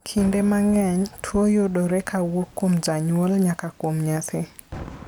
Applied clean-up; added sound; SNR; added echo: none; Fireworks; 19 dB; none.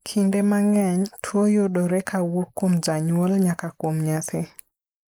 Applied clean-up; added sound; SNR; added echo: neural mask model Resemble Enhance denoiser.